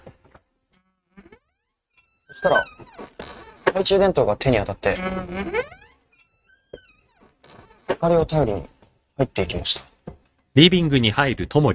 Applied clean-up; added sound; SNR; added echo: neural mask model RNNoise.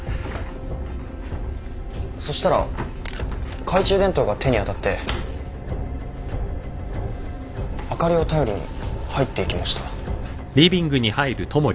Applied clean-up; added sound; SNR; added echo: none; none; none; none.